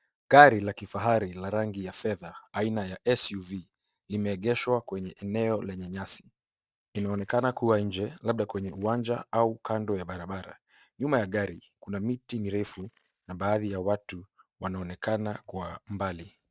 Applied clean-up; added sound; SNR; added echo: neural mask model DeepFilterNet 3.